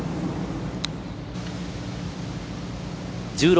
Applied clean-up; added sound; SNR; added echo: none; none; none; none.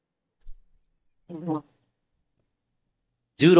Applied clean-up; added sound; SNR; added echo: neural mask model DeepFilterNet 3.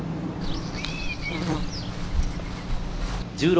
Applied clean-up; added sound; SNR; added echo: none; Walk, footsteps / Insect; 0 dB; reverberation time 2.9 s.